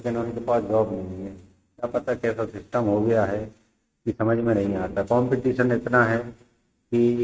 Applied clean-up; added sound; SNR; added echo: neural mask model RNNoise.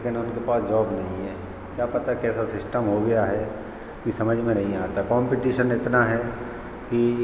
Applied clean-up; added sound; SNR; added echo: none; none; none; none.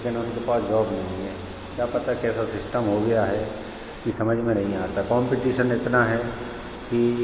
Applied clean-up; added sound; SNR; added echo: none; Hiss; 17 dB; none.